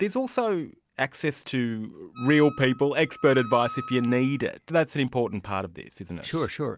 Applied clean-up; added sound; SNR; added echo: none; Wind instrument, woodwind instrument; 17 dB; none.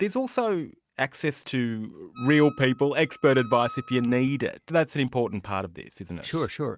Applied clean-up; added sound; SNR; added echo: neural mask model RNNoise.